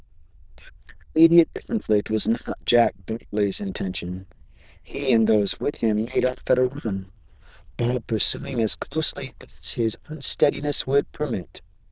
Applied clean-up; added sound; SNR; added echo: neural diffusion model UNIVERSE++.